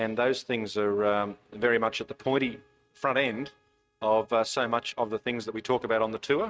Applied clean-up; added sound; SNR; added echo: neural mask model RNNoise.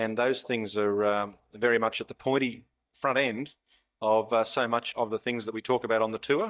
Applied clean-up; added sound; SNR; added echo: neural mask model DeepFilterNet 3.